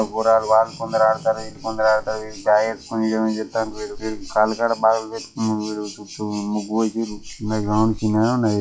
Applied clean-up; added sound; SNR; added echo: classical method log-MMSE.